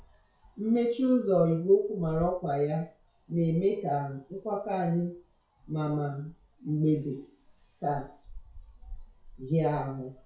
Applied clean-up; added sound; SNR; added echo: classical method WPE with log-MMSE.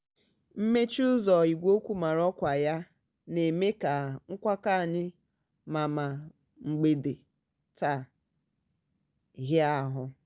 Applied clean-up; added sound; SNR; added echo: none; none; none; none.